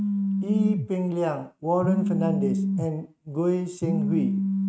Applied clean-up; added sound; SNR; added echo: neural mask model RNNoise.